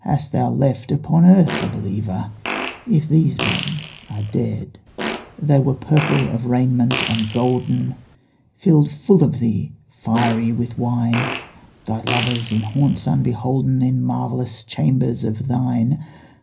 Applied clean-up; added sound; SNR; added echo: none; Fart; 10 dB; reverberation time 0.4 s.